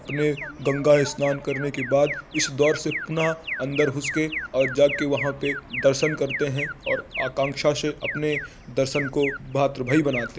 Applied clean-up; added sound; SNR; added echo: none; Alarm; 9 dB; none.